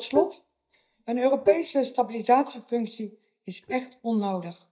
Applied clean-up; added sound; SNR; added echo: neural mask model DeepFilterNet 3.